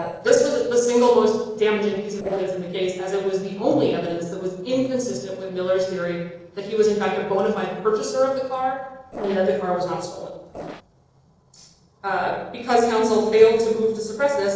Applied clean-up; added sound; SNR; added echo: neural separator model SepFormer DNS4.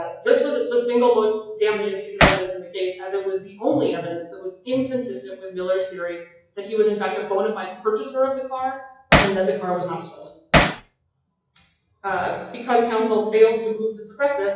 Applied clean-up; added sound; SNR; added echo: classical method WPE with log-MMSE.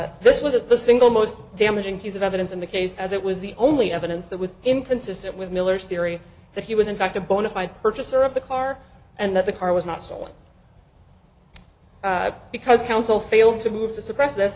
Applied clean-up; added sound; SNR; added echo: none; none; none; none.